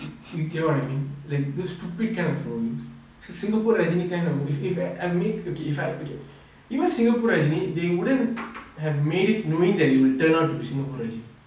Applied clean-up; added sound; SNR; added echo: none; none; none; none.